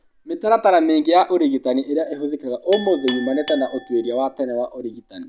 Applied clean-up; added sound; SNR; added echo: none; Chink, clink; 15 dB; none.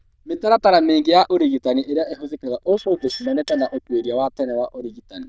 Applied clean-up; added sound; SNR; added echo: neural diffusion model UNIVERSE++.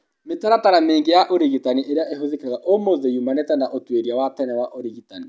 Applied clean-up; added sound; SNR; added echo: none; none; none; none.